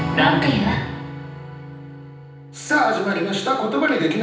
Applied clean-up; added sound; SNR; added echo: none; Acoustic guitar / Strum; 10 dB; reverberation time 0.9 s.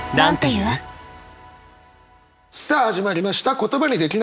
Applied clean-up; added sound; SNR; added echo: none; none; none; none.